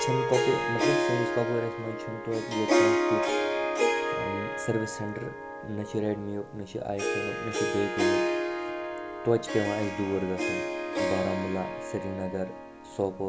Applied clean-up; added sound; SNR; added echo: none; Harp; -2 dB; none.